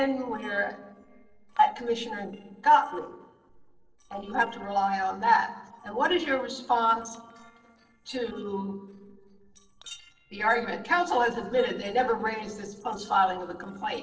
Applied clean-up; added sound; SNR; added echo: neural separator model SepFormer DNS4.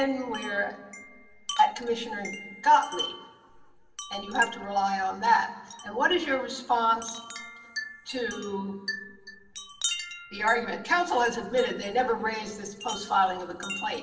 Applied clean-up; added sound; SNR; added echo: none; Wind chime; 12 dB; reverberation time 2.1 s.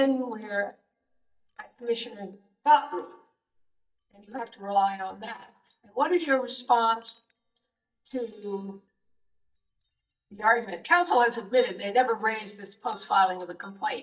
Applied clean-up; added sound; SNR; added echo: neural mask model DeepFilterNet 3.